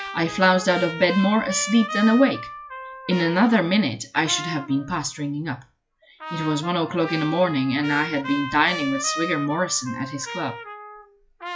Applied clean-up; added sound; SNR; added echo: classical method log-MMSE.